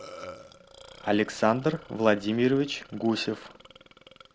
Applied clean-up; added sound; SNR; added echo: none; Burping, eructation; 20 dB; none.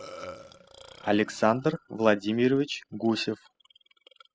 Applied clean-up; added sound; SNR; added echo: classical method spectral subtraction.